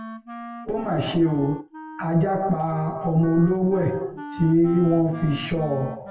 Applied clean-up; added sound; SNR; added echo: none; Wind instrument, woodwind instrument; 15 dB; reverberation time 0.2 s.